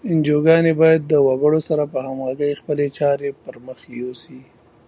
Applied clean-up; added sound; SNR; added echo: none; none; none; none.